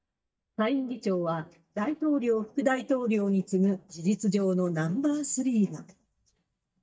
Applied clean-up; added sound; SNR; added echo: neural mask model DeepFilterNet 3.